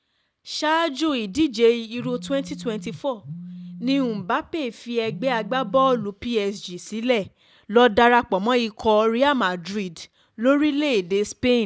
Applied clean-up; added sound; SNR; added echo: none; Telephone; 14 dB; none.